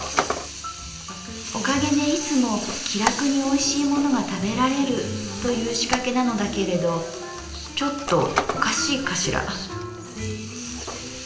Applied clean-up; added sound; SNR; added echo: none; Squeak; 9 dB; reverberation time 0.8 s.